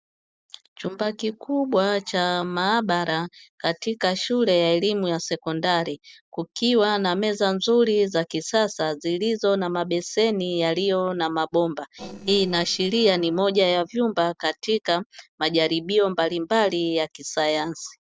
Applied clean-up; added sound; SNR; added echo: neural separator model SepFormer DNS4.